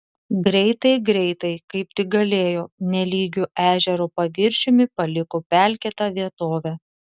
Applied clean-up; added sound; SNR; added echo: none; none; none; none.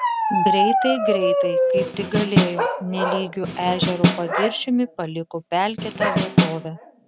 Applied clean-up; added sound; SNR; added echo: none; Bark + Snare drum; -3 dB; none.